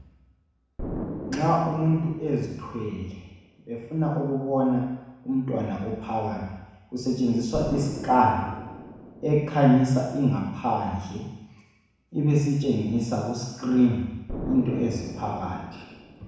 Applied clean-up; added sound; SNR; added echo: none; Explosion; 14 dB; reverberation time 1.1 s.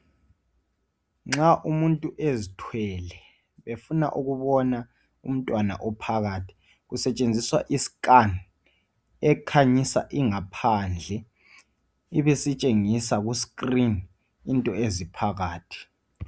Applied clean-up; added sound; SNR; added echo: none; none; none; none.